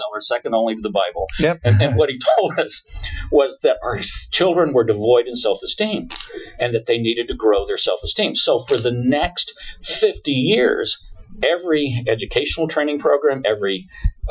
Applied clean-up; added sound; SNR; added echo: classical method Wiener filter.